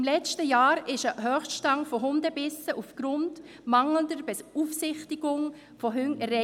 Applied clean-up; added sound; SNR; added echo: none; none; none; none.